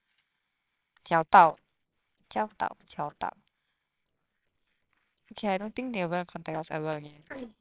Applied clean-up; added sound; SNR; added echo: neural separator model SepFormer WHAMR!.